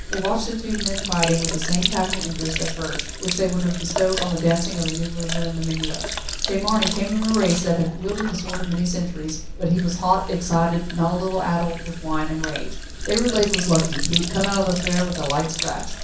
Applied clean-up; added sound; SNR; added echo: none; Sink (filling or washing); 4 dB; reverberation time 0.6 s.